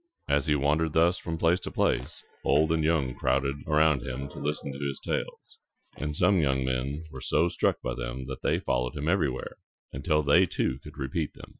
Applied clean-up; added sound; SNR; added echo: classical method Wiener filter.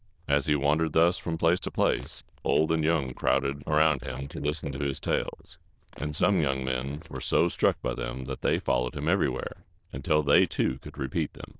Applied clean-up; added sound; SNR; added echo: neural diffusion model UNIVERSE++.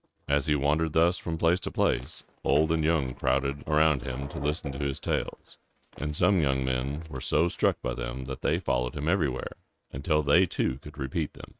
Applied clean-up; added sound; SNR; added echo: neural mask model RNNoise.